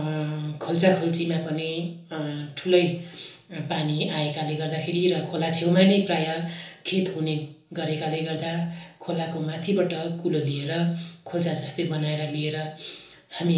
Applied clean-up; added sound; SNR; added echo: none; none; none; reverberation time 0.6 s.